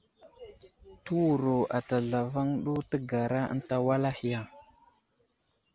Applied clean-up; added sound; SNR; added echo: none; none; none; none.